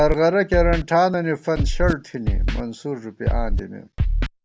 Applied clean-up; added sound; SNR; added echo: none; Scratching (performance technique); 1 dB; none.